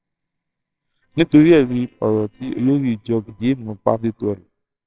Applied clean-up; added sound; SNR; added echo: neural separator model SepFormer WHAMR!.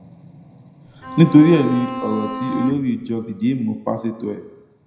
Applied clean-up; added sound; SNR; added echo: none; Bowed string instrument; 10 dB; reverberation time 0.7 s.